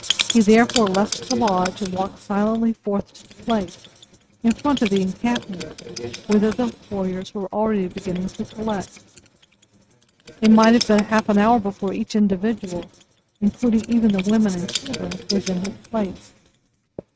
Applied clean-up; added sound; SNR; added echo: neural mask model RNNoise.